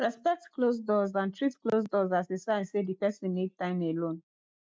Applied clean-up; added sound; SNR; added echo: none; none; none; none.